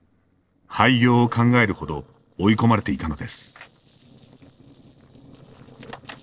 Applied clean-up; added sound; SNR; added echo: neural separator model SepFormer DNS4.